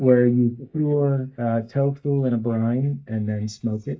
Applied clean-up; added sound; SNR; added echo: neural mask model DeepFilterNet 3.